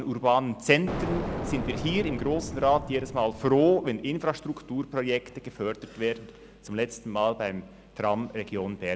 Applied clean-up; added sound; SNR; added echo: none; Explosion; 6 dB; none.